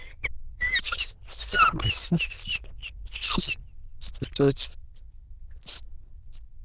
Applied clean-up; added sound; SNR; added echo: neural diffusion model UNIVERSE++.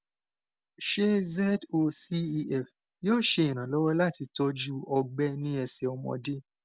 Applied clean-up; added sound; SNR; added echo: none; none; none; none.